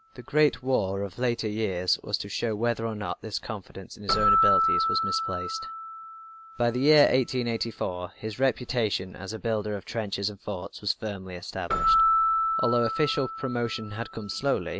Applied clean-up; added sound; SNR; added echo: none; Keyboard (musical); 2 dB; none.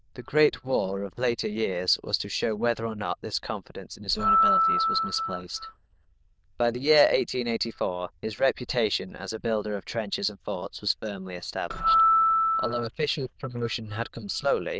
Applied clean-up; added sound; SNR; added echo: neural diffusion model UNIVERSE++.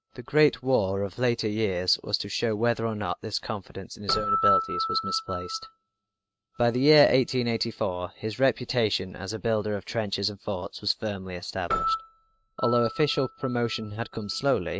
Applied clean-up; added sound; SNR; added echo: neural mask model RNNoise.